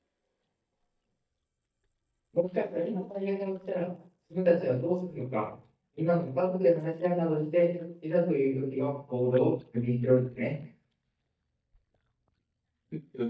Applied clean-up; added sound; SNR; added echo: neural mask model DeepFilterNet 3.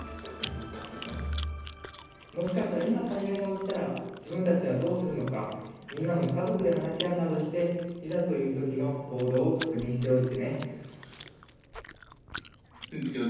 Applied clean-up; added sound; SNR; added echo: none; Chewing, mastication; 14 dB; reverberation time 1.1 s.